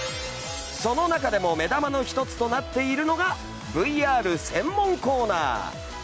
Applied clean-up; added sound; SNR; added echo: none; none; none; none.